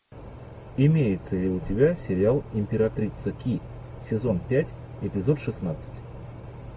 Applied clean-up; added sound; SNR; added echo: none; none; none; none.